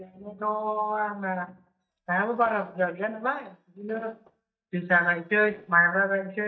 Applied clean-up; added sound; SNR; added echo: neural mask model DeepFilterNet 3.